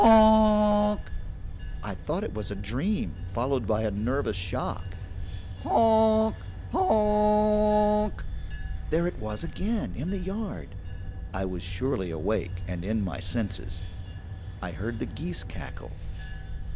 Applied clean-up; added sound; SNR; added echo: none; Bell / Train; 7 dB; none.